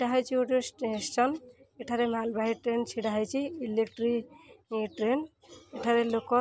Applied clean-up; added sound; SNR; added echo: none; none; none; none.